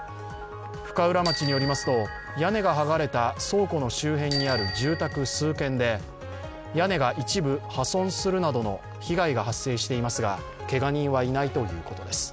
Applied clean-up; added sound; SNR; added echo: none; Bicycle bell; 11 dB; none.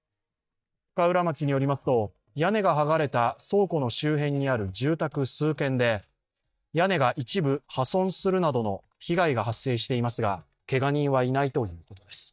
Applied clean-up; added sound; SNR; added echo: neural mask model DeepFilterNet 3.